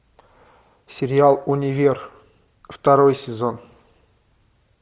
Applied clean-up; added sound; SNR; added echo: none; none; none; none.